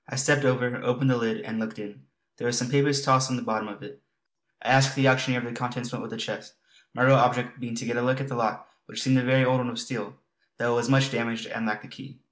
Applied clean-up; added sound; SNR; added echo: none; none; none; none.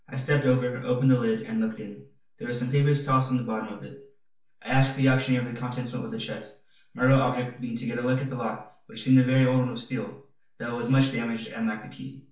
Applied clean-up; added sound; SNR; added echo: none; none; none; reverberation time 0.4 s.